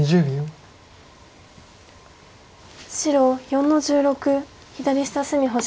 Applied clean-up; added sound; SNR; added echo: none; none; none; none.